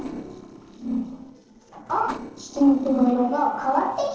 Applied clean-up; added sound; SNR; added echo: neural separator model SepFormer DNS4.